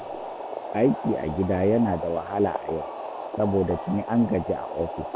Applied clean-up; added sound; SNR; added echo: none; Boiling; 8 dB; none.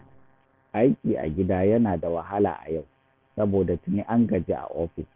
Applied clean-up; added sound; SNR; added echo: none; none; none; none.